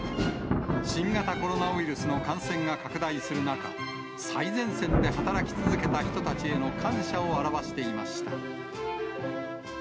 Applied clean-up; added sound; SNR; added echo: none; Thunder; 4 dB; none.